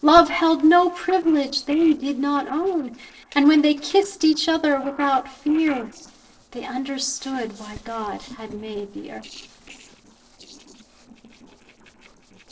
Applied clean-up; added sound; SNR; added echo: neural separator model SepFormer DNS4.